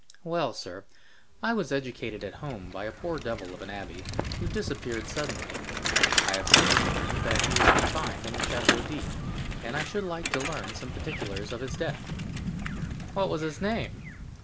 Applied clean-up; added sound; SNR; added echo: none; Bicycle; -4 dB; none.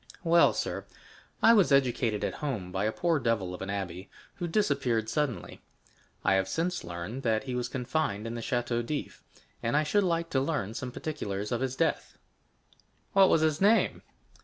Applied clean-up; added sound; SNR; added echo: none; none; none; none.